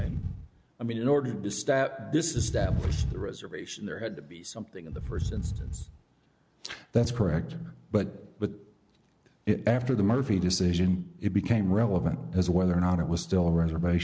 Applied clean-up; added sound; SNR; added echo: none; none; none; none.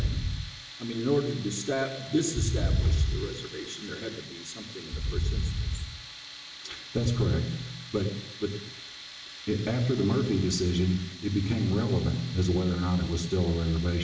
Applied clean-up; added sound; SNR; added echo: none; Tools; 15 dB; reverberation time 0.8 s.